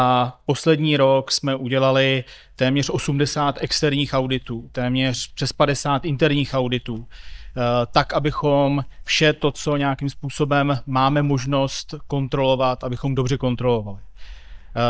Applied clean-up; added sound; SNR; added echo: neural mask model DeepFilterNet 3.